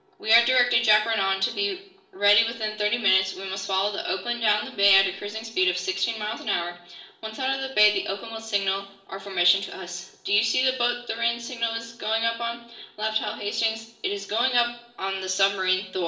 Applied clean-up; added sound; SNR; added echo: none; none; none; reverberation time 0.6 s.